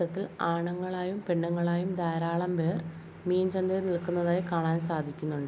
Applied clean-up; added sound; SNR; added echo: none; none; none; none.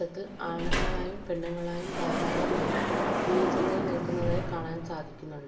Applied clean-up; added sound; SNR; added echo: none; Sliding door; -4 dB; reverberation time 0.6 s.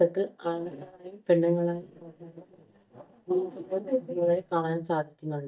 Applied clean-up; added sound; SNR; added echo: neural mask model DeepFilterNet 3.